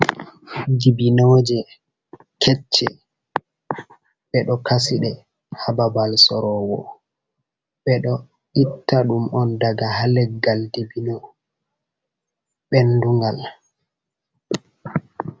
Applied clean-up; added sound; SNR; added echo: none; none; none; none.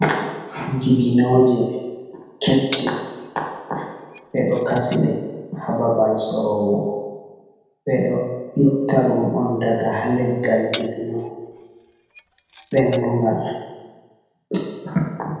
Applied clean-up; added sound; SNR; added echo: none; Glass; 14 dB; reverberation time 1.1 s.